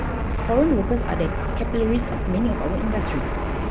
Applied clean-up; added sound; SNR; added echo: none; Fixed-wing aircraft, airplane; -1 dB; none.